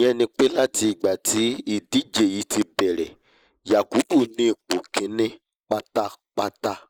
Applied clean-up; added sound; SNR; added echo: neural mask model Resemble Enhance denoiser.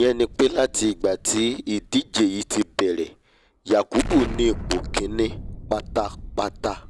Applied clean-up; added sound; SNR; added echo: none; Explosion; 12 dB; none.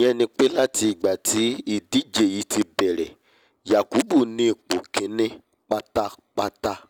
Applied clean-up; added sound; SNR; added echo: none; none; none; none.